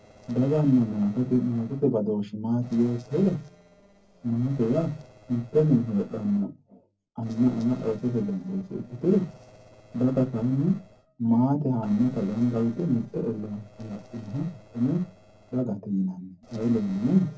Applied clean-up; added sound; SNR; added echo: neural separator model SepFormer DNS4.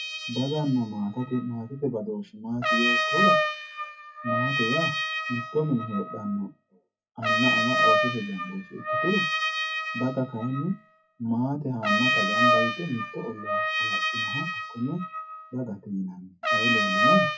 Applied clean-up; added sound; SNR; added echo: classical method WPE with log-MMSE.